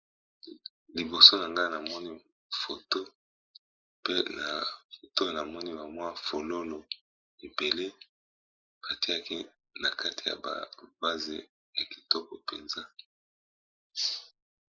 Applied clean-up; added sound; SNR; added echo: neural mask model Resemble Enhance denoiser.